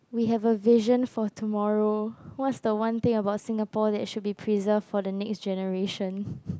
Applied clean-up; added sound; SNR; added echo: none; none; none; none.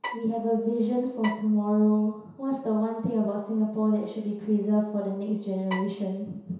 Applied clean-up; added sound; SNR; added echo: none; Bowed string instrument; 12 dB; reverberation time 0.7 s.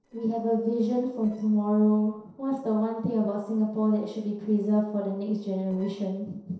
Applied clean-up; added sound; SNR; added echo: neural separator model SepFormer DNS4.